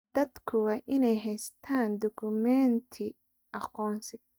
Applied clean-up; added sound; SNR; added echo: neural mask model DeepFilterNet 3.